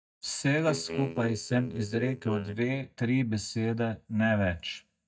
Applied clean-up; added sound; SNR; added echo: neural mask model DeepFilterNet 3.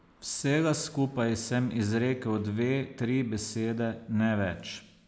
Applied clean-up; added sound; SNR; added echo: none; none; none; none.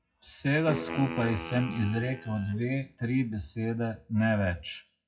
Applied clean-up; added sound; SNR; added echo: classical method WPE with log-MMSE.